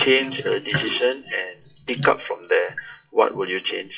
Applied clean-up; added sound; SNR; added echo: classical method WPE with log-MMSE.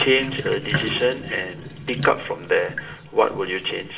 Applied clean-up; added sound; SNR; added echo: none; Sink (filling or washing); 9 dB; reverberation time 0.5 s.